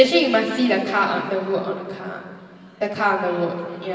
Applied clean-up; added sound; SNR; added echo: none; none; none; reverberation time 2.5 s.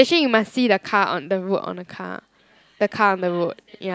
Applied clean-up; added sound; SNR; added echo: none; none; none; none.